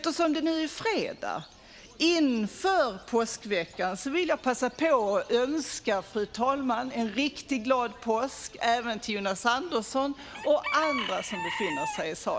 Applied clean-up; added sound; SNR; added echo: none; Bird / Chicken, rooster; 14 dB; none.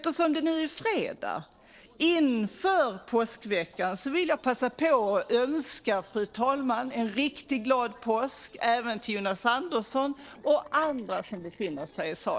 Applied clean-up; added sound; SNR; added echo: neural separator model SepFormer DNS4.